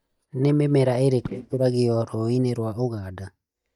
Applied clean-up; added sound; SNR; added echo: neural mask model DeepFilterNet 3.